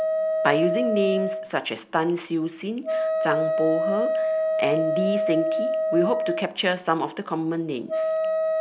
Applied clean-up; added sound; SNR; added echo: none; Wind instrument, woodwind instrument; -1 dB; none.